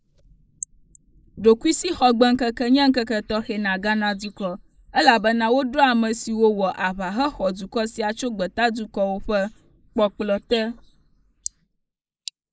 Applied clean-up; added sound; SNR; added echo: neural mask model Resemble Enhance denoiser.